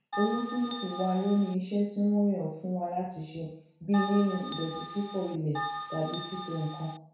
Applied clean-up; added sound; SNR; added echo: none; Bell; 8 dB; reverberation time 0.6 s.